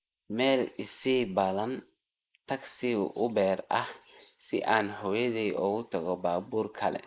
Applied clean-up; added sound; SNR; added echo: neural mask model Resemble Enhance denoiser.